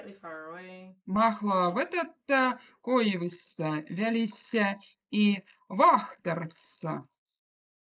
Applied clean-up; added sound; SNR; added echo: neural mask model Resemble Enhance denoiser.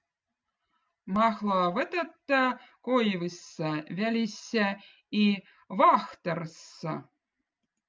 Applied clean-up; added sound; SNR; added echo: none; none; none; none.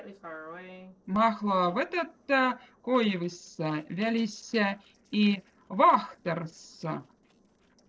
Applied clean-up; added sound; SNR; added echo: neural separator model SepFormer DNS4.